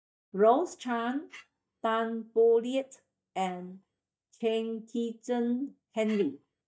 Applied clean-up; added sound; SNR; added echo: neural mask model DeepFilterNet 3.